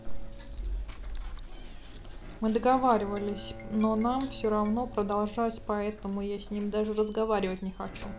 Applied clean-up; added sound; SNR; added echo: none; Knock + Bowed string instrument; 17 dB; none.